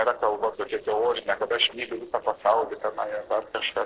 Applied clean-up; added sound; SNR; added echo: neural separator model SepFormer DNS4.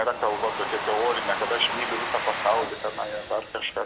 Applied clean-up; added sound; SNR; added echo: none; Domestic sounds, home sounds; 4 dB; none.